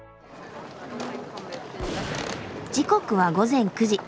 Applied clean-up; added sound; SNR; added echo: none; Gunshot, gunfire; 13 dB; none.